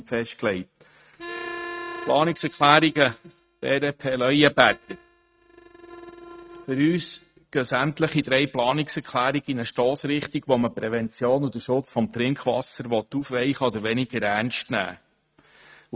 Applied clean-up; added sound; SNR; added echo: neural mask model RNNoise.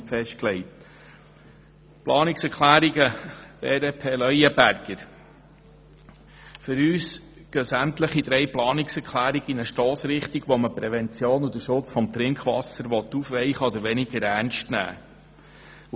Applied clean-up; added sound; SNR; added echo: none; none; none; none.